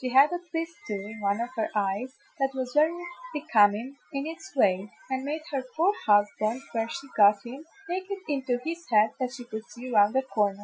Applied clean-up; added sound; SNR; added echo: classical method Wiener filter.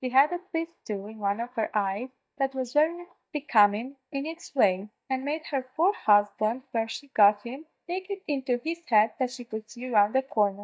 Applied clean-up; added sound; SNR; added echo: neural mask model DeepFilterNet 3.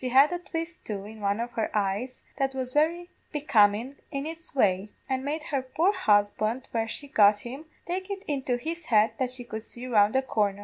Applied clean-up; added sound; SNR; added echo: none; none; none; none.